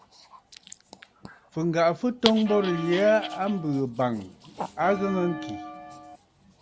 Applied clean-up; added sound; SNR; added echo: none; Bell + Dog; 11 dB; none.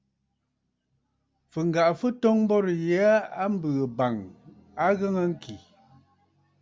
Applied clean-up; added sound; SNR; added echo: none; none; none; none.